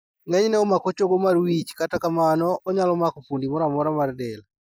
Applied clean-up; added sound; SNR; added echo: neural mask model Resemble Enhance denoiser.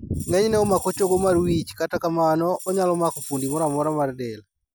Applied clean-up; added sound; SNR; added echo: none; Tambourine; 16 dB; none.